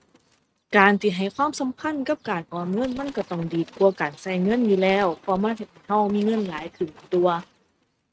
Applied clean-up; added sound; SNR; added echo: neural mask model RNNoise.